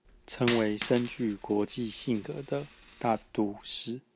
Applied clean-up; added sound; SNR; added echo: none; Coin (dropping); 10 dB; none.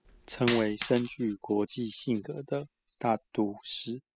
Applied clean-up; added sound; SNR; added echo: classical method spectral subtraction.